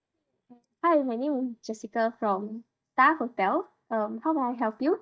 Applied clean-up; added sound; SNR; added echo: neural mask model DeepFilterNet 3.